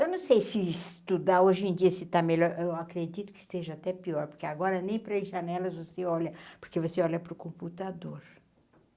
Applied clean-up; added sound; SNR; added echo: none; none; none; none.